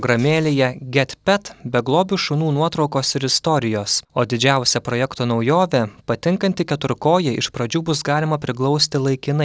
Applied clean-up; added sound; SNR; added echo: none; none; none; none.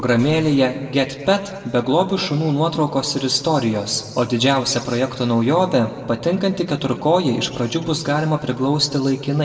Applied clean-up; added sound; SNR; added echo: none; none; none; reverberation time 1.5 s.